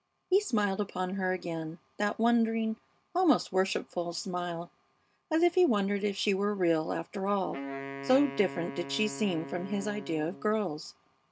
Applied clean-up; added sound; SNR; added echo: none; Wind instrument, woodwind instrument; 11 dB; none.